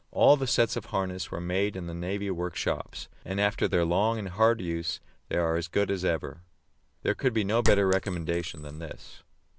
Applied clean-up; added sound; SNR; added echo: none; Chink, clink; 3 dB; none.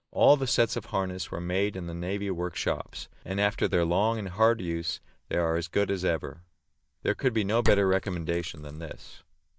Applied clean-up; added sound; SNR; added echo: neural mask model DeepFilterNet 3.